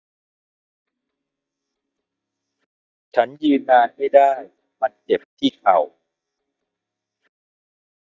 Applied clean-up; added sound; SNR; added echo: neural mask model DeepFilterNet 3.